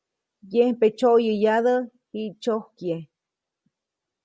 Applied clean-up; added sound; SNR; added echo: none; none; none; none.